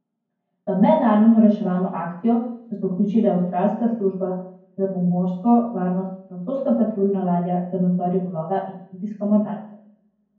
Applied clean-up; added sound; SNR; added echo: none; none; none; reverberation time 0.9 s.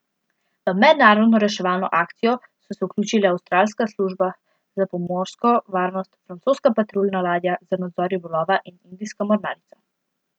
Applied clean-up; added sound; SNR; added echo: none; none; none; none.